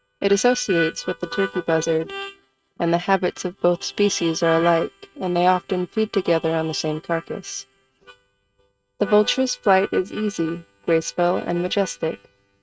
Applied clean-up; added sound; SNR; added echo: neural mask model RNNoise.